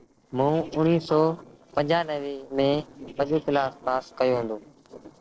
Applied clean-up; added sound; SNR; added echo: neural separator model SepFormer DNS4.